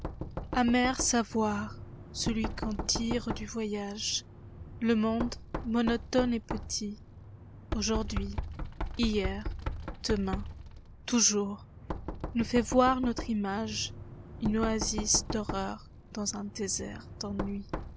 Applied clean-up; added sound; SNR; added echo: none; Knock; 7 dB; none.